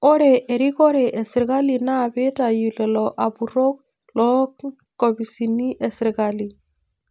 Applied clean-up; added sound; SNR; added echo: none; none; none; none.